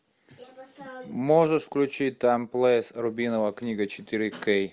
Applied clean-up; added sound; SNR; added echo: none; none; none; none.